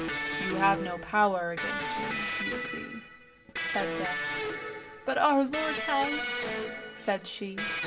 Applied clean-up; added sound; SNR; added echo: none; Electric guitar; 3 dB; none.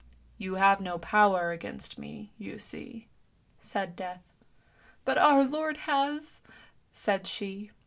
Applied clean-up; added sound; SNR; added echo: none; none; none; none.